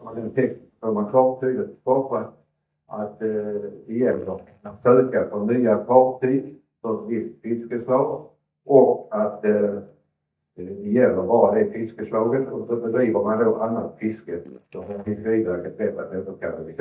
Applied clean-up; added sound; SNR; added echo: neural mask model DeepFilterNet 3.